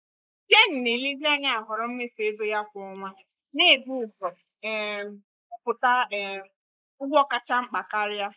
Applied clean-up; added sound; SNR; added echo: neural mask model Resemble Enhance denoiser.